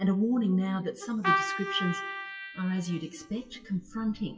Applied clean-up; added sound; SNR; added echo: classical method WPE with log-MMSE.